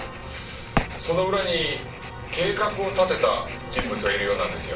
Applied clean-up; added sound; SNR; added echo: none; Writing; 8 dB; reverberation time 0.3 s.